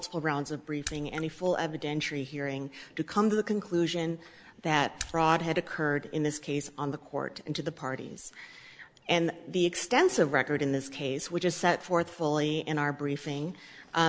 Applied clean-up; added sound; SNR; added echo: none; Raindrop / Splash, splatter; 16 dB; none.